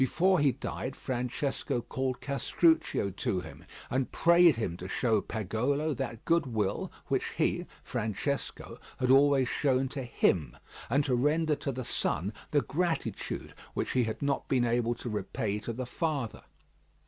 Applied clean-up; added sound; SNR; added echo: none; none; none; none.